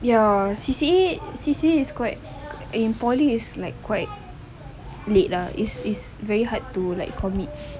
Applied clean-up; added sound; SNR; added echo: none; none; none; none.